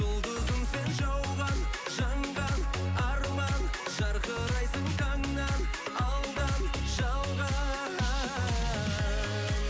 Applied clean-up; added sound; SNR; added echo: none; none; none; none.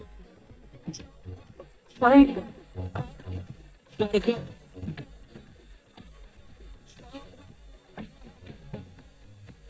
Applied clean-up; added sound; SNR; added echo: neural mask model DeepFilterNet 3.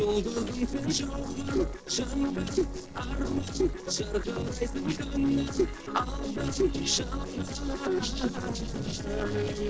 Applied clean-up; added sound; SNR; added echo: neural separator model SepFormer DNS4.